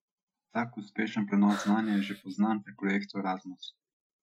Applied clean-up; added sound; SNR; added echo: classical method Wiener filter.